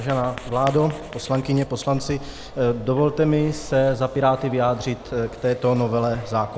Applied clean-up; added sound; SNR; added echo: none; Tick-tock + Writing; 18 dB; none.